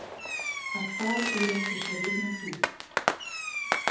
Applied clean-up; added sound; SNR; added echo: none; Fireworks; -4 dB; reverberation time 1.0 s.